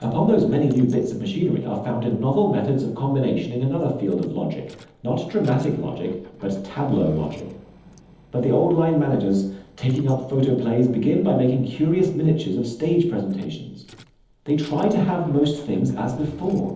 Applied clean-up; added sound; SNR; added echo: neural separator model SepFormer DNS4.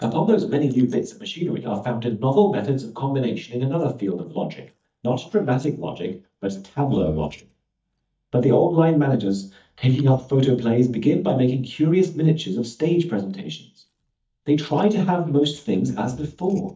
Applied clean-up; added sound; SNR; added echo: neural mask model DeepFilterNet 3.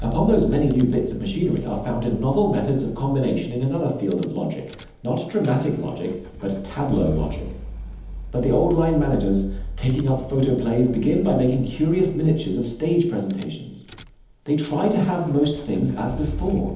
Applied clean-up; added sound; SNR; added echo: none; Rattle / Engine starting / Car; 12 dB; reverberation time 1.3 s.